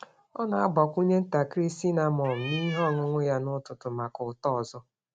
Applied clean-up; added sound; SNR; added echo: none; Cat; 12 dB; none.